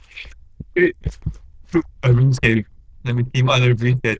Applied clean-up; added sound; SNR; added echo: neural diffusion model UNIVERSE++.